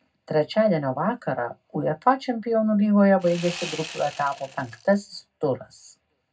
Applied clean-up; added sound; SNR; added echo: none; Sawing; 14 dB; reverberation time 0.3 s.